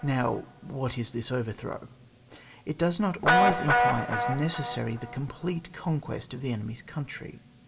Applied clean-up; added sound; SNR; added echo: none; Guitar; 0 dB; reverberation time 2.3 s.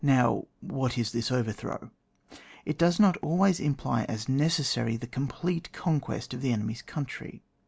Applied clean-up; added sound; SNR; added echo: none; none; none; none.